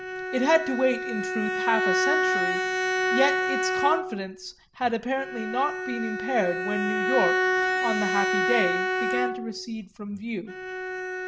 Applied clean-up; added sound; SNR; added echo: none; Bowed string instrument; -1 dB; none.